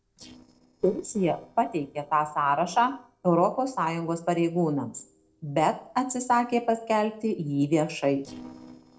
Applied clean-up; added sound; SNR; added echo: neural separator model SepFormer DNS4.